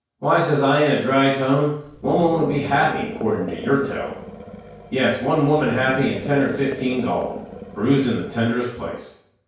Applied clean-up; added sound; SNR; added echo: none; Animal; 12 dB; reverberation time 0.5 s.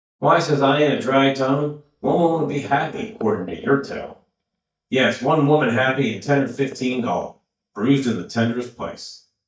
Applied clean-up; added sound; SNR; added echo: neural mask model DeepFilterNet 3.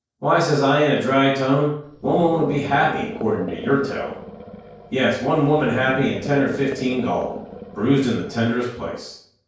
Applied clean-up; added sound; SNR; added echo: neural separator model SepFormer DNS4.